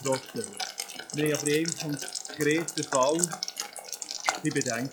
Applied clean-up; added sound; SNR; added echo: classical method log-MMSE.